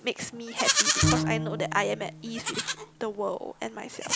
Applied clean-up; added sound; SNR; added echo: none; Livestock, farm animals, working animals + Bowed string instrument; -3 dB; none.